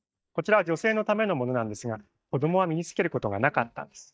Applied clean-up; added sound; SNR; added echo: neural mask model DeepFilterNet 3.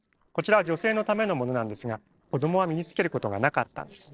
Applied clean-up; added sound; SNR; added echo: neural separator model SepFormer DNS4.